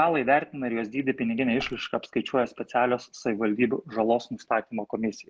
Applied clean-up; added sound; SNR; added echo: none; Drip / Water; 14 dB; none.